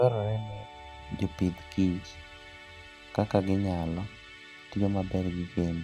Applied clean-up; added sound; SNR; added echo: none; Musical instrument; 18 dB; none.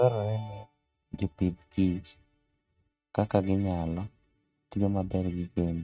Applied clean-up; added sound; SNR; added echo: neural mask model RNNoise.